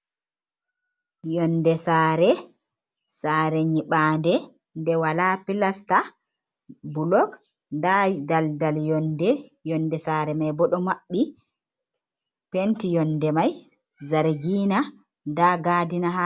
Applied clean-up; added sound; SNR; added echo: none; none; none; none.